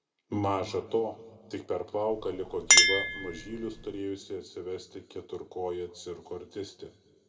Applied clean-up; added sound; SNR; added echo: none; Chink, clink; -2 dB; reverberation time 1.6 s.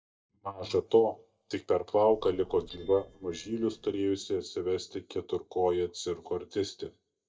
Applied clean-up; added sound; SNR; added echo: neural mask model DeepFilterNet 3.